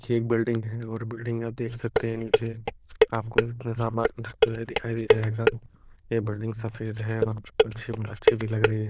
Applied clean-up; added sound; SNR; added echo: neural diffusion model UNIVERSE++.